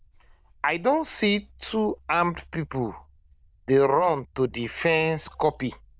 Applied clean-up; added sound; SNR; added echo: neural diffusion model UNIVERSE++.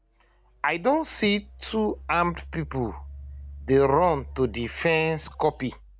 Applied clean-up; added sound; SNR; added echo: none; Engine; 16 dB; none.